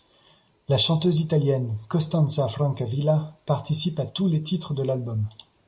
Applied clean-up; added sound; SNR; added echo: none; none; none; none.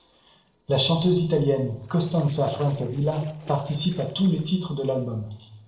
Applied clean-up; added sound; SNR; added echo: neural separator model SepFormer DNS4.